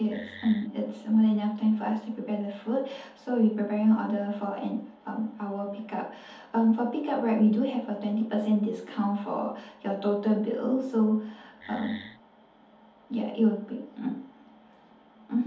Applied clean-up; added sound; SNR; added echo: none; Wood; 17 dB; reverberation time 0.6 s.